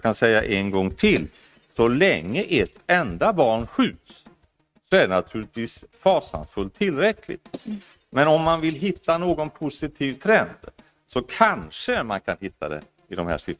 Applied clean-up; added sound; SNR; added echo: neural mask model RNNoise.